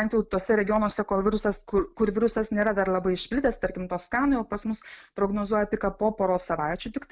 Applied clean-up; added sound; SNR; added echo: none; none; none; none.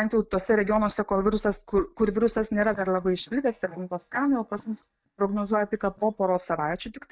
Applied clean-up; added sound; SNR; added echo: neural mask model DeepFilterNet 3.